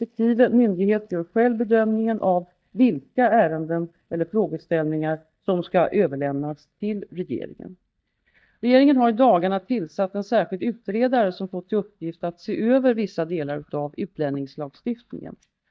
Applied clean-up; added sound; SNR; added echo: neural mask model DeepFilterNet 3.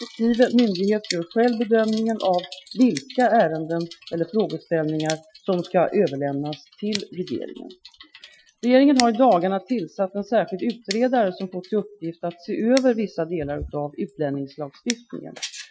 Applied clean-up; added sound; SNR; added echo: classical method Wiener filter.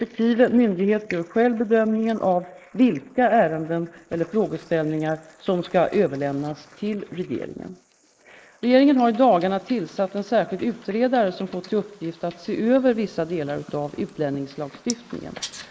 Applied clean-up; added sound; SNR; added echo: neural mask model Resemble Enhance denoiser.